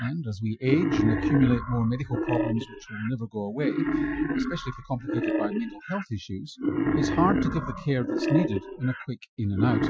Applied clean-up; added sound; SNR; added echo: classical method Wiener filter.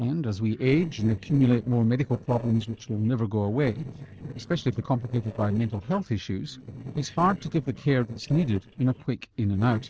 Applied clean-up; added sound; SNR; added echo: neural separator model SepFormer DNS4.